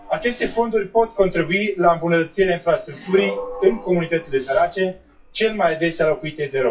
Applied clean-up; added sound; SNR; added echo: classical method WPE with log-MMSE.